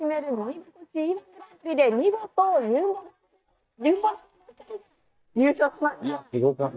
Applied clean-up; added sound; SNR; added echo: neural mask model DeepFilterNet 3.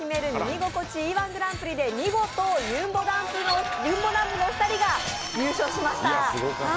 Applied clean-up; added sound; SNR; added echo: none; Screech; 14 dB; none.